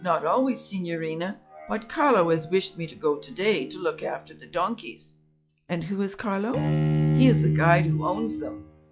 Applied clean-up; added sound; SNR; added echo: classical method log-MMSE.